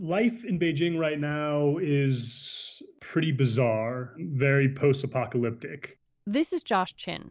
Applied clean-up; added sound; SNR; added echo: none; none; none; none.